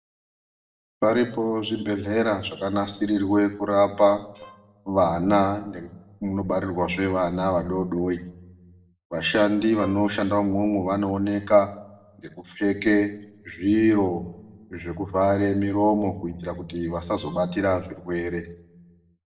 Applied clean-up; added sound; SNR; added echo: neural separator model SepFormer DNS4.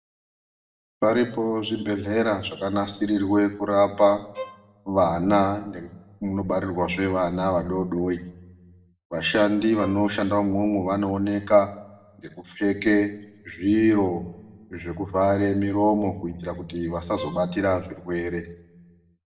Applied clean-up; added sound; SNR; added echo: none; Bowed string instrument; 17 dB; reverberation time 0.6 s.